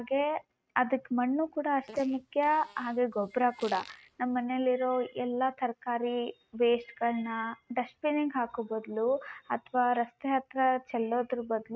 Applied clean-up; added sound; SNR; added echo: neural mask model RNNoise.